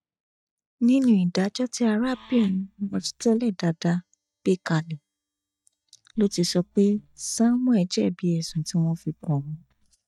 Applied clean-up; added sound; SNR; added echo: neural mask model DeepFilterNet 3.